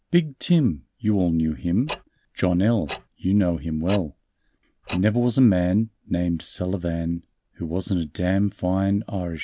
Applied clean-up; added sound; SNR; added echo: none; Tick-tock; 17 dB; none.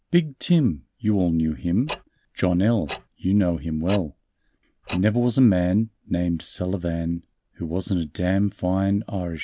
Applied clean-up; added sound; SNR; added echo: neural mask model Resemble Enhance denoiser.